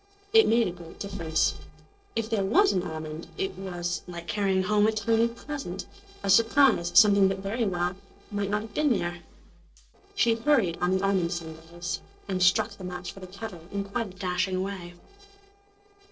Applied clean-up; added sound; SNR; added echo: neural separator model SepFormer DNS4.